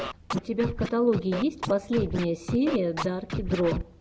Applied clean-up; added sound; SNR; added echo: none; Scratching (performance technique); 6 dB; none.